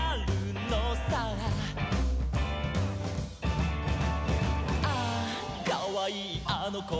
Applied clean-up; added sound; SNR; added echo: none; none; none; none.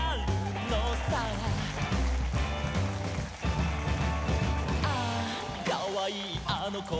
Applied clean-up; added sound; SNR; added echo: none; Applause / Crowd; 13 dB; none.